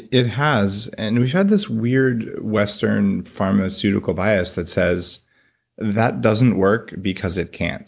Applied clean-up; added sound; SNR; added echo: none; none; none; none.